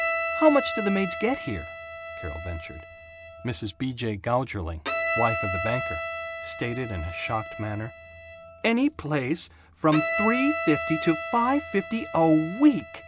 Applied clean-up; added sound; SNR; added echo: none; Bowed string instrument; 6 dB; none.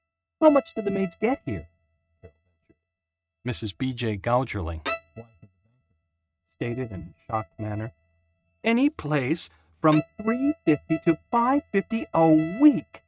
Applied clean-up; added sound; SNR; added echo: neural mask model RNNoise.